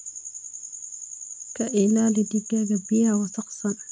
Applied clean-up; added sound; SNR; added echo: none; none; none; none.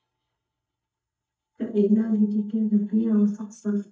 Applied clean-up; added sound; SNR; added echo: neural mask model DeepFilterNet 3.